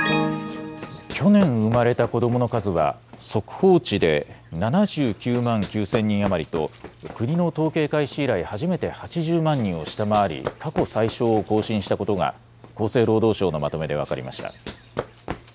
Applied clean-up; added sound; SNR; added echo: none; Run; 16 dB; none.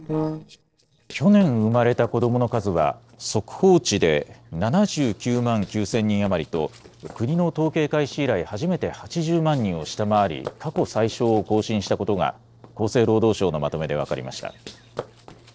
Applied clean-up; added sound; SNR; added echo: neural separator model SepFormer DNS4.